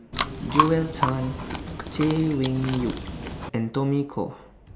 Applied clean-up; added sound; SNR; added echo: none; Chewing, mastication; 2 dB; none.